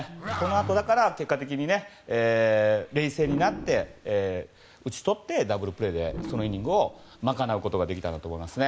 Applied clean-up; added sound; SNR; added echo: none; Animal; 14 dB; none.